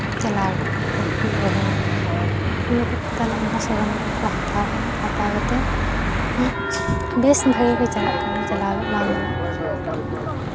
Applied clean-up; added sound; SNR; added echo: none; Church bell / Traffic noise, roadway noise; -2 dB; none.